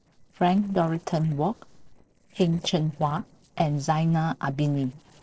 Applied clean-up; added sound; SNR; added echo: neural separator model SepFormer DNS4.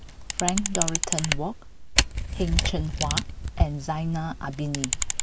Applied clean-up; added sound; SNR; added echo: none; Camera; -3 dB; none.